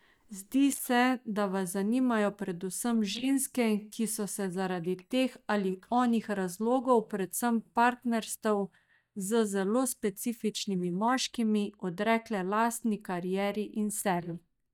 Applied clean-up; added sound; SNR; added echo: neural mask model DeepFilterNet 3.